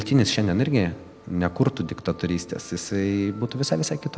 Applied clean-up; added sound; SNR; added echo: none; none; none; none.